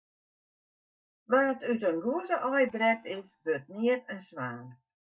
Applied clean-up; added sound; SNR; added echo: neural mask model DeepFilterNet 3.